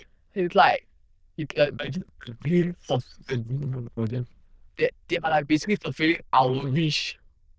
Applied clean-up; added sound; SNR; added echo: neural diffusion model UNIVERSE++.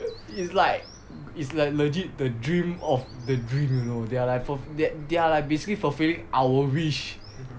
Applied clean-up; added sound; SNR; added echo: none; Bird vocalization, bird call, bird song; 19 dB; none.